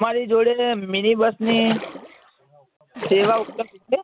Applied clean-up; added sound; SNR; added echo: none; Splash, splatter; 10 dB; none.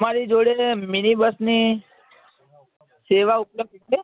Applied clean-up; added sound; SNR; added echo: none; none; none; none.